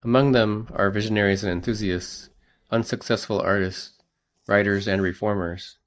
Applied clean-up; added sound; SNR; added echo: neural mask model DeepFilterNet 3.